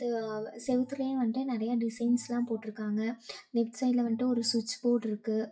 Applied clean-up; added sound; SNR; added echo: classical method WPE with log-MMSE.